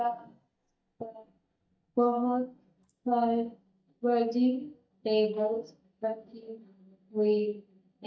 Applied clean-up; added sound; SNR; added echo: neural mask model DeepFilterNet 3.